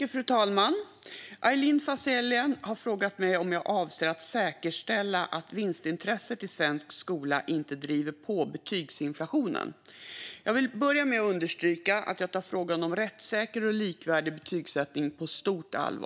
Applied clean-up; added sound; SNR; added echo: none; none; none; none.